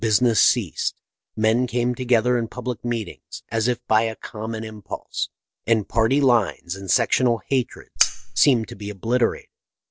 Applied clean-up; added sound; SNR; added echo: neural separator model SepFormer DNS4.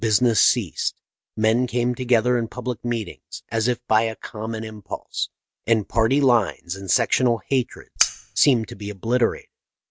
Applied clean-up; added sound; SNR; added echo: neural mask model RNNoise.